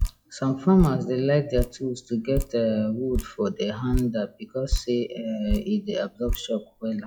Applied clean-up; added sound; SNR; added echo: classical method log-MMSE.